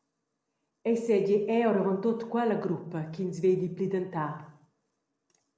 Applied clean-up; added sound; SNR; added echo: none; none; none; none.